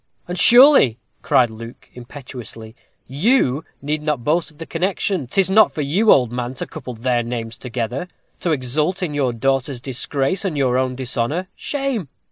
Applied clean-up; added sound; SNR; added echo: none; none; none; none.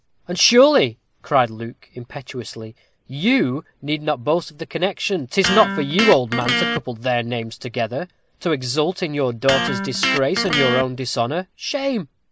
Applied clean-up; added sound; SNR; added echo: none; Electric guitar; 4 dB; none.